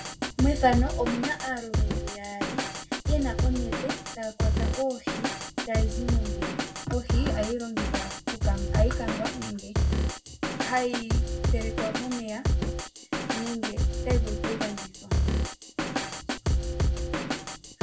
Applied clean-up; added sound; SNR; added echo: none; Drum kit; -4 dB; reverberation time 0.4 s.